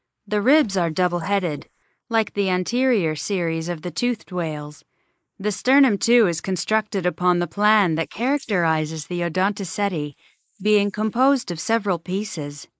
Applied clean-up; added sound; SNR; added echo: neural mask model Resemble Enhance denoiser.